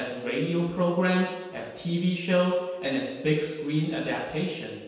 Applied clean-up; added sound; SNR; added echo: none; none; none; reverberation time 1.2 s.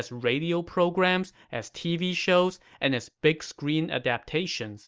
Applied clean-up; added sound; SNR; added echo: none; none; none; none.